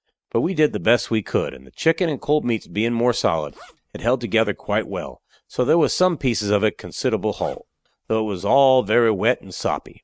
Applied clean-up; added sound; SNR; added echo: neural mask model RNNoise.